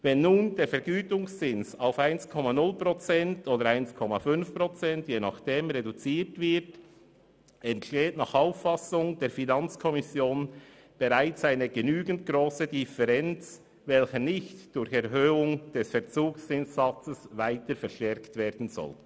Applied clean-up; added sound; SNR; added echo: none; none; none; none.